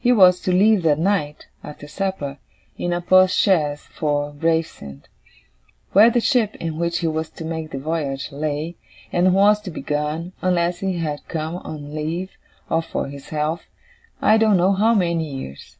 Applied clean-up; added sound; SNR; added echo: none; none; none; none.